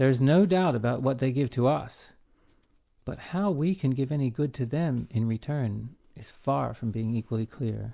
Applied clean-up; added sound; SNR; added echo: none; none; none; none.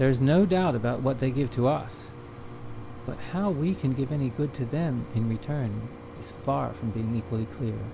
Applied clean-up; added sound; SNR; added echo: none; Mechanisms; 12 dB; none.